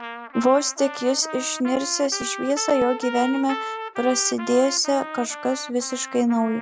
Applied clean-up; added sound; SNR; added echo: none; Trumpet; 11 dB; none.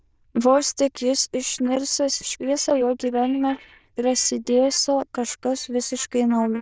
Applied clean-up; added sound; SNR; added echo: neural diffusion model UNIVERSE++.